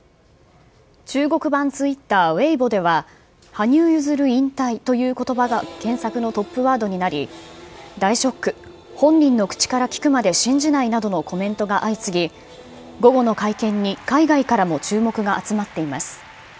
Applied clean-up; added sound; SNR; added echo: none; none; none; none.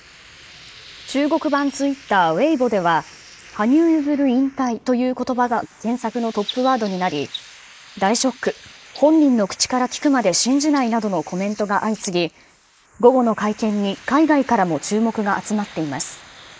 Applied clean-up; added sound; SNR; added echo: neural mask model Resemble Enhance denoiser.